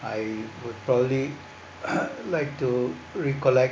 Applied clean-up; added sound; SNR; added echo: none; none; none; none.